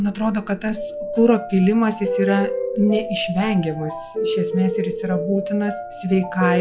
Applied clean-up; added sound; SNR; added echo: classical method log-MMSE.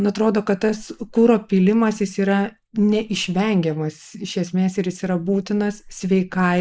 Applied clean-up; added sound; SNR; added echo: neural mask model Resemble Enhance denoiser.